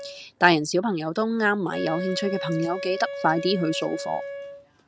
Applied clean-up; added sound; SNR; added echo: none; Wind instrument, woodwind instrument; 10 dB; none.